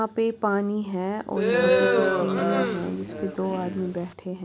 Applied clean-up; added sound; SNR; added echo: none; Crowd; -3 dB; none.